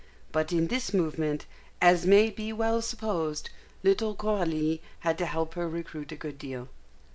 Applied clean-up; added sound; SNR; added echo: none; none; none; none.